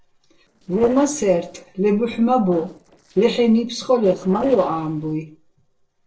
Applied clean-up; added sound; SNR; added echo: neural separator model SepFormer DNS4.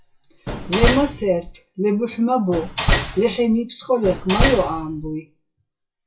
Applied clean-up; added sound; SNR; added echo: classical method WPE with log-MMSE.